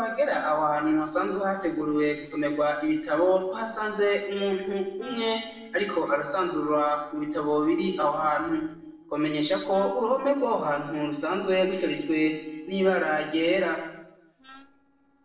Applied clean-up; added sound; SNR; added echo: neural separator model SepFormer DNS4.